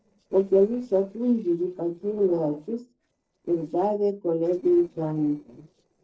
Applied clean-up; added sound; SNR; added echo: neural separator model SepFormer DNS4.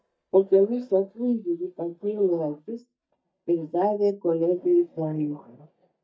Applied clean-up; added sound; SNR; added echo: neural mask model DeepFilterNet 3.